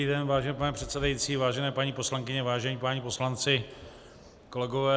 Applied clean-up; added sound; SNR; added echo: none; none; none; none.